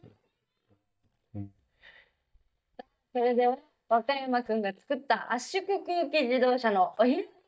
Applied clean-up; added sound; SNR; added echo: neural mask model DeepFilterNet 3.